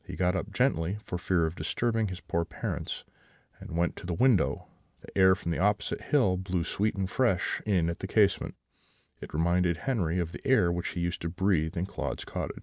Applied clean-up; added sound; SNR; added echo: none; none; none; none.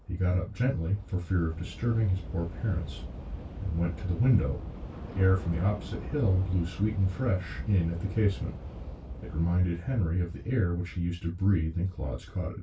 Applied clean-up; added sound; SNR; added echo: none; Subway, metro, underground / Train; 12 dB; reverberation time 0.2 s.